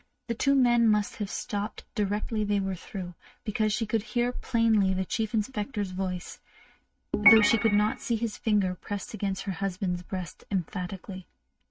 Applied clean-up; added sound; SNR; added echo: neural mask model RNNoise.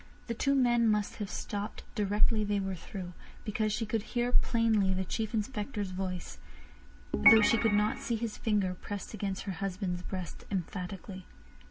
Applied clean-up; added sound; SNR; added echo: none; Organ; 2 dB; none.